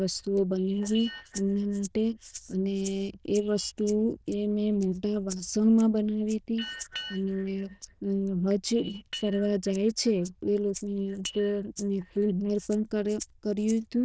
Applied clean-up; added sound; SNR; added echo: neural diffusion model UNIVERSE++.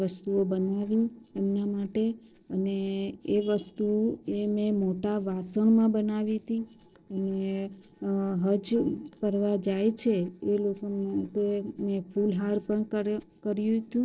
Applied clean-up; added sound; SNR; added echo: neural separator model SepFormer DNS4.